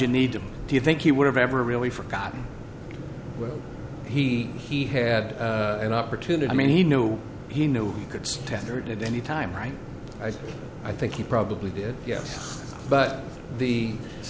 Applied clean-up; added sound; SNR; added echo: none; none; none; none.